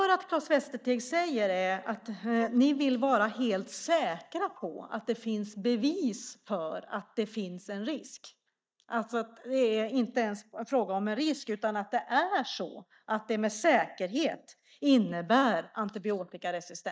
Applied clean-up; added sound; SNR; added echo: neural mask model DeepFilterNet 3.